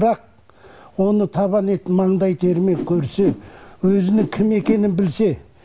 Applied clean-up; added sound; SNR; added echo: none; Whoosh, swoosh, swish; 10 dB; none.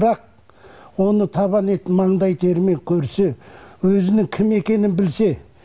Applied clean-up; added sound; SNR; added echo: none; none; none; none.